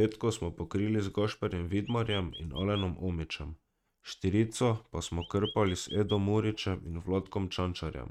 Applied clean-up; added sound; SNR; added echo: neural mask model RNNoise.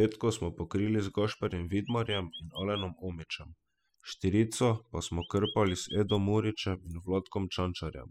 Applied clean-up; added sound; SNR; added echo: classical method spectral subtraction.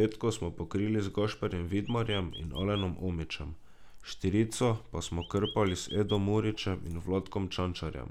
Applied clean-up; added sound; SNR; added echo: none; Chirp, tweet; 13 dB; none.